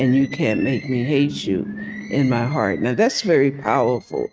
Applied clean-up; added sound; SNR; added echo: neural mask model RNNoise.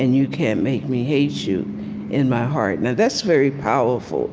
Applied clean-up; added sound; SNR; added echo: none; none; none; none.